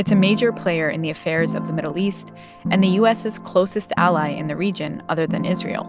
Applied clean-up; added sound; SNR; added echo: none; none; none; none.